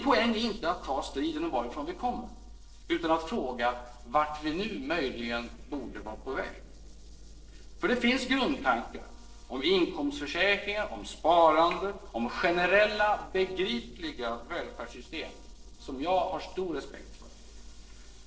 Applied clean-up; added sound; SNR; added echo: neural separator model SepFormer DNS4.